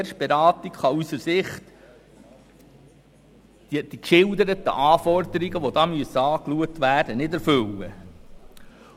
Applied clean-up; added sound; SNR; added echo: none; Buzz; 17 dB; none.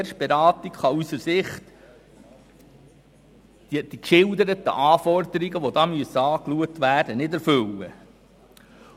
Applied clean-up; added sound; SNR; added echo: none; none; none; none.